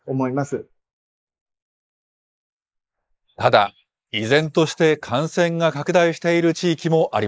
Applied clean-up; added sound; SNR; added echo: neural mask model Resemble Enhance denoiser.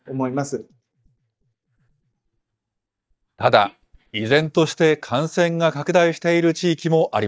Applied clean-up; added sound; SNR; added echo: neural mask model DeepFilterNet 3.